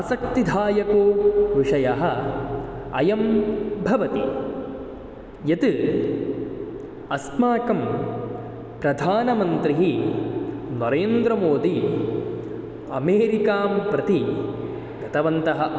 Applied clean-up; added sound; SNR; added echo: none; none; none; none.